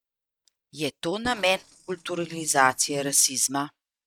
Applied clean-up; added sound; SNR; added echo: neural mask model DeepFilterNet 3.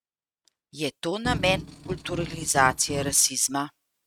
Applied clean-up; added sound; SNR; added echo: neural mask model RNNoise.